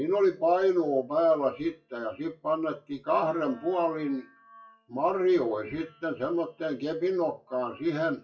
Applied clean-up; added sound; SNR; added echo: classical method WPE with log-MMSE.